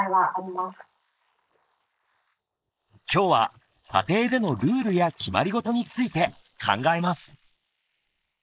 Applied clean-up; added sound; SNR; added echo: neural mask model Resemble Enhance denoiser.